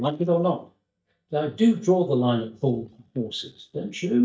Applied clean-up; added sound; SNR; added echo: neural mask model DeepFilterNet 3.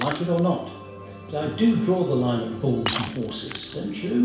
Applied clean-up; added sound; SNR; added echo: none; Shatter; 12 dB; reverberation time 0.7 s.